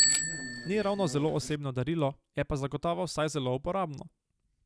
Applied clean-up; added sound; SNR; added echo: none; Bicycle bell; 4 dB; none.